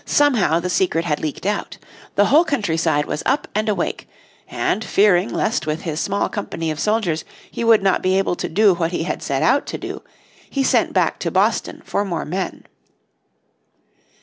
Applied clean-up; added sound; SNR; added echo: none; none; none; none.